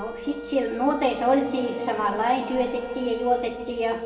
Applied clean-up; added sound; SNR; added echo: none; Wind instrument, woodwind instrument; 13 dB; reverberation time 2.4 s.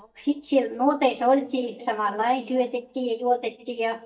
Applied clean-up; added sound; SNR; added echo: neural mask model DeepFilterNet 3.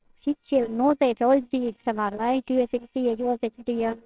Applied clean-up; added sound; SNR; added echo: neural separator model SepFormer WHAMR!.